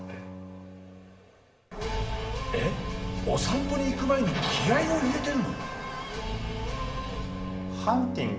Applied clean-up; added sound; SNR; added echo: none; Bowed string instrument; 10 dB; reverberation time 0.9 s.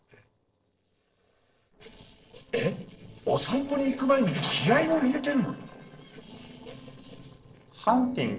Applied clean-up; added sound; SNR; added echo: neural separator model SepFormer DNS4.